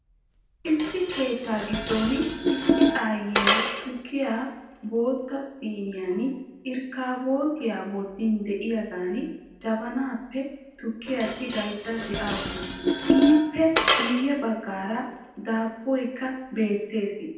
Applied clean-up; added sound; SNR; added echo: none; Dishes, pots, and pans; 2 dB; reverberation time 0.9 s.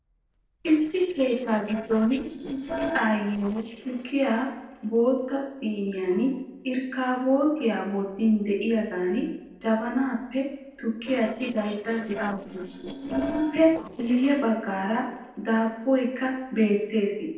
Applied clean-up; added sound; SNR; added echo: neural separator model SepFormer DNS4.